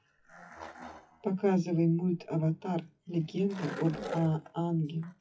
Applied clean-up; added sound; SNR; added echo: classical method WPE with log-MMSE.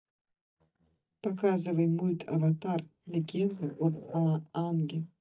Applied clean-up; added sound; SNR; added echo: neural mask model DeepFilterNet 3.